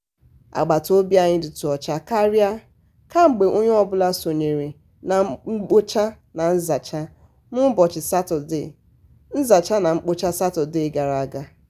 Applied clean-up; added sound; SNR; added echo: none; none; none; none.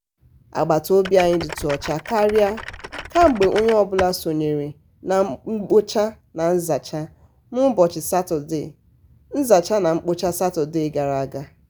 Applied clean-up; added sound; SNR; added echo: none; Typing; 12 dB; none.